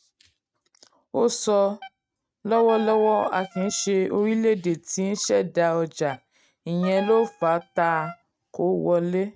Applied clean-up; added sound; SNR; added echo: neural mask model RNNoise.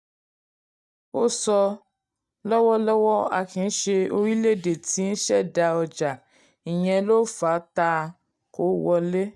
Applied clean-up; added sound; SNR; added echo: neural mask model DeepFilterNet 3.